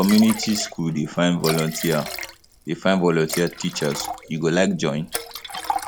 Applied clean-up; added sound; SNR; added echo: none; Liquid; 10 dB; none.